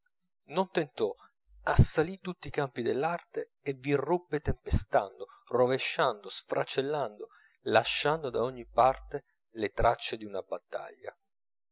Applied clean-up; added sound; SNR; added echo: none; none; none; none.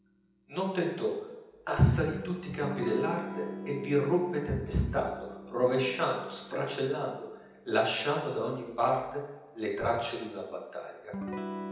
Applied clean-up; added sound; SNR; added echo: none; Electric guitar / Strum; 13 dB; reverberation time 0.9 s.